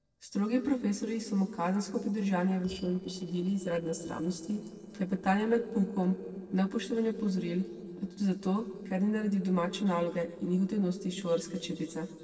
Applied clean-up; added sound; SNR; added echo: neural separator model SepFormer DNS4.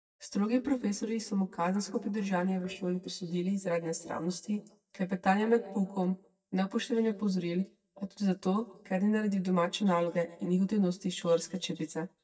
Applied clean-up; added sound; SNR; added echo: neural mask model DeepFilterNet 3.